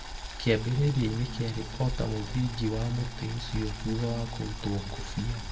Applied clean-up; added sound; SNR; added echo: none; Boiling; 7 dB; reverberation time 1.3 s.